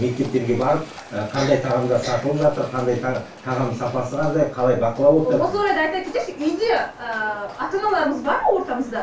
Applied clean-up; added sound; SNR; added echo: none; Livestock, farm animals, working animals; 20 dB; reverberation time 0.2 s.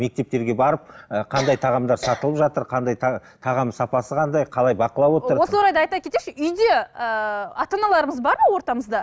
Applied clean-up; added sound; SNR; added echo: none; none; none; none.